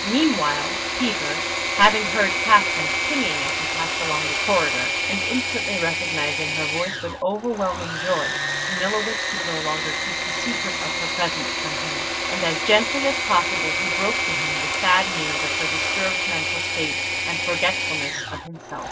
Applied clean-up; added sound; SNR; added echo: none; Engine / Mechanisms; -1 dB; reverberation time 0.1 s.